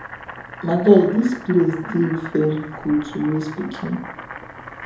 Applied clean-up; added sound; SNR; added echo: none; Boiling; 15 dB; reverberation time 2.6 s.